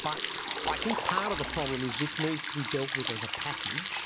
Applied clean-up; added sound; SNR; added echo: none; Liquid; -4 dB; none.